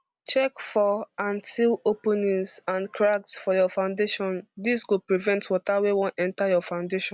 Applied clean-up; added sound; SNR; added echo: none; none; none; none.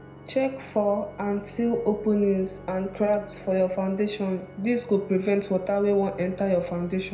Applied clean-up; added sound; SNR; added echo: none; Organ; 19 dB; reverberation time 0.5 s.